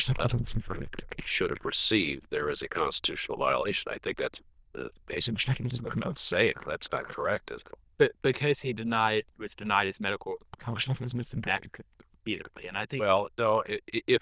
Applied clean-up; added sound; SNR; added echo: neural diffusion model UNIVERSE++.